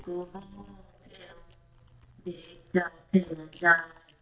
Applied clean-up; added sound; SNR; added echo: neural mask model DeepFilterNet 3.